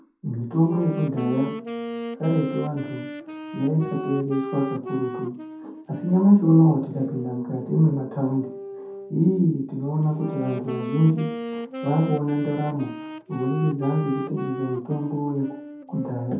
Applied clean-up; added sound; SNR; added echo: none; Wind instrument, woodwind instrument; 10 dB; reverberation time 0.7 s.